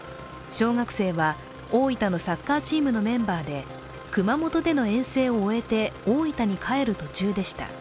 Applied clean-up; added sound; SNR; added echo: none; Engine starting; 19 dB; none.